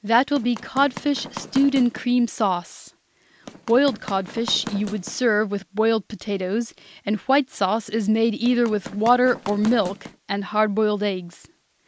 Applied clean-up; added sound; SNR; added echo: none; Run; 14 dB; none.